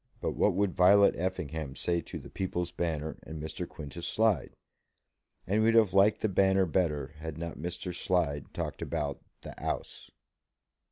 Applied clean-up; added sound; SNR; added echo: none; none; none; none.